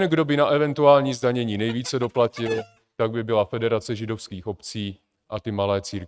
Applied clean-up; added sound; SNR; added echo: neural mask model RNNoise.